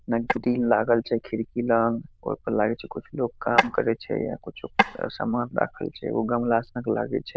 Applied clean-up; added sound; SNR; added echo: neural diffusion model UNIVERSE++.